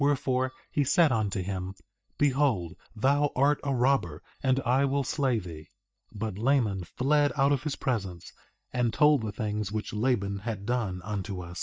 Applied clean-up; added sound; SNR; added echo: neural mask model DeepFilterNet 3.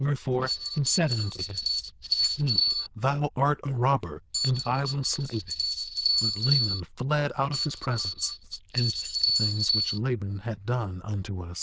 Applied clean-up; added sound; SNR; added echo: neural diffusion model UNIVERSE++.